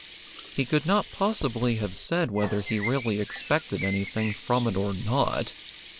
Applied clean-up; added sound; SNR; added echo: none; Sink (filling or washing) + Bird; 9 dB; none.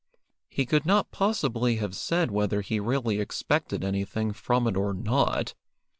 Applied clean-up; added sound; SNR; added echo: none; none; none; none.